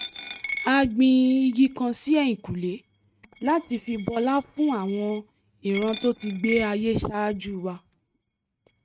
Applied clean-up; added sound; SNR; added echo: neural mask model RNNoise.